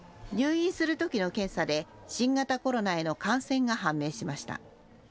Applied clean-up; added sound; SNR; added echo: none; none; none; none.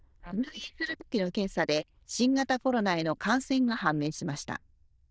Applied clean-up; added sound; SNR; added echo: neural diffusion model UNIVERSE++.